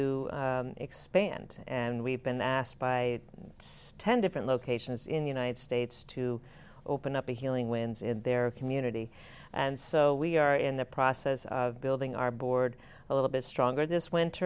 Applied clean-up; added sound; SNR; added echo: none; none; none; none.